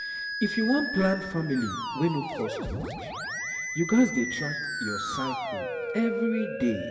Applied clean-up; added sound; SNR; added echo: none; Musical instrument; 4 dB; reverberation time 1.1 s.